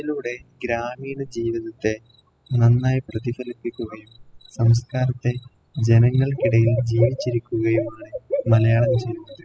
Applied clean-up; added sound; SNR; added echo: classical method spectral subtraction.